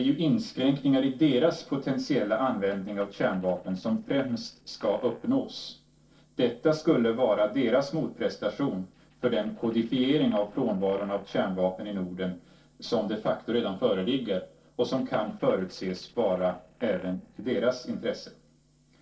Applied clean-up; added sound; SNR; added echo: neural separator model SepFormer DNS4.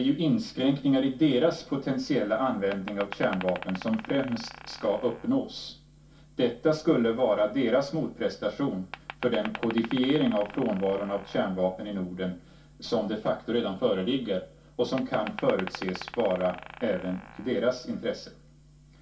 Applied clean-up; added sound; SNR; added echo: none; Glass; 14 dB; reverberation time 0.2 s.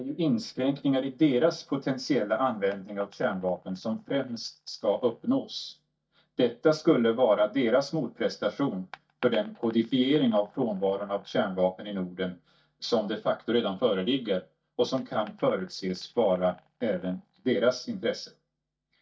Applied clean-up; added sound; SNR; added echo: neural mask model DeepFilterNet 3.